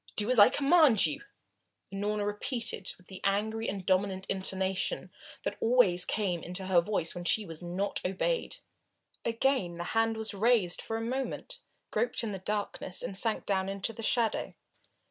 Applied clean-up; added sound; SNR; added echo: none; none; none; none.